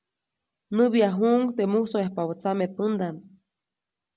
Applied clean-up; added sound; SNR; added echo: none; none; none; none.